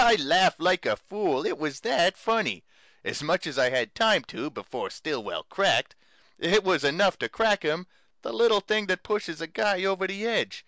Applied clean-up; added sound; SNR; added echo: none; none; none; none.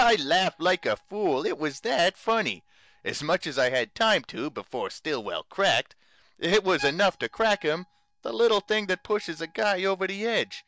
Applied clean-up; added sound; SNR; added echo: neural mask model DeepFilterNet 3.